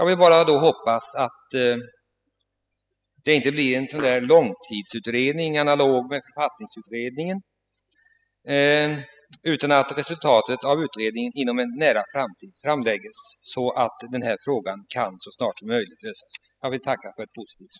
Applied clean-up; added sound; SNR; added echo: classical method spectral subtraction.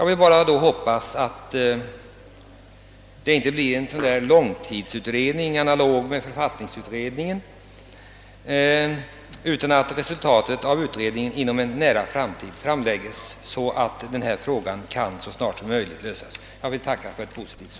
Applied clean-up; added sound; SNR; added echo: none; Fart; 15 dB; none.